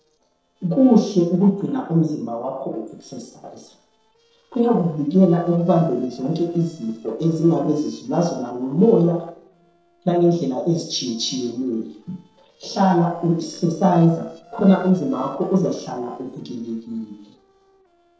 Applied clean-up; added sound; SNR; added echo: neural separator model SepFormer DNS4.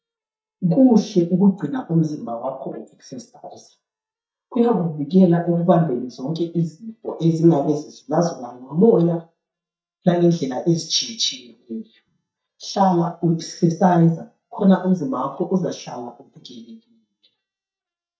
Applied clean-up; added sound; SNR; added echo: neural mask model DeepFilterNet 3.